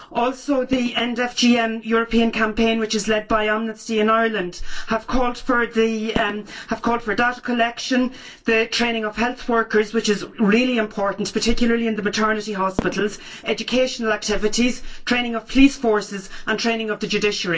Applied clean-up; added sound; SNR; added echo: neural separator model SepFormer DNS4.